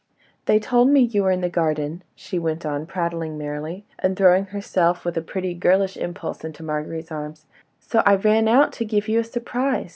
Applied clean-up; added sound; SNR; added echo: none; none; none; none.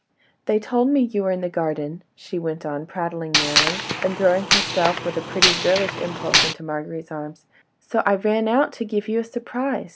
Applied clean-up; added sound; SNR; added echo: none; Gunshot, gunfire; -2 dB; none.